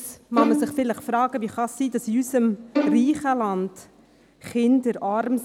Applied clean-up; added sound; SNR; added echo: none; Bowed string instrument; 6 dB; none.